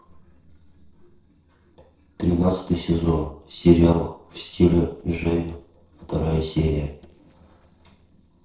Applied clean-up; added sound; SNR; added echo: neural separator model SepFormer DNS4.